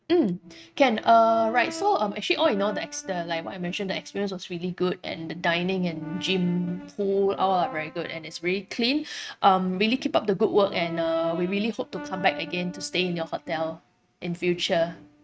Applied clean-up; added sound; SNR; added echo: neural mask model RNNoise.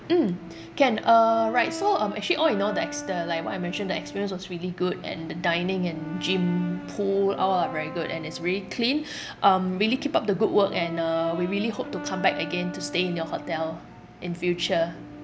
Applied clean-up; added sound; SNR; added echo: none; Brass instrument; 13 dB; none.